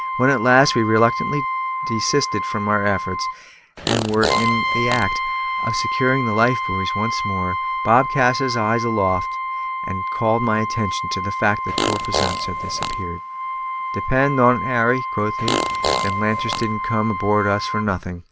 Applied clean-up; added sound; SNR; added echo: none; Brass instrument + Fart; 2 dB; none.